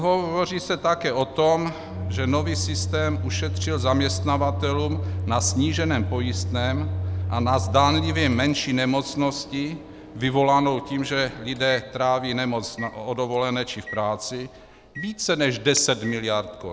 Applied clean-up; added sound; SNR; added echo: none; Microwave oven; 6 dB; none.